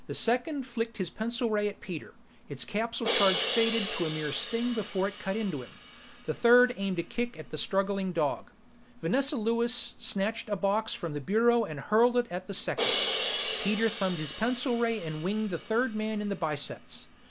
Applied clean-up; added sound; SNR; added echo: none; Crash cymbal; 9 dB; none.